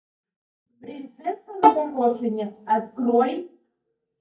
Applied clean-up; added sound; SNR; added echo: neural mask model DeepFilterNet 3.